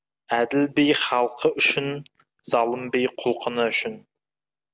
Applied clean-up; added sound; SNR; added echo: none; none; none; none.